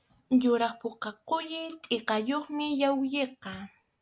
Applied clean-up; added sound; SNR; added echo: none; none; none; none.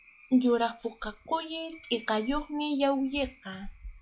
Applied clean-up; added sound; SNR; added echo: classical method log-MMSE.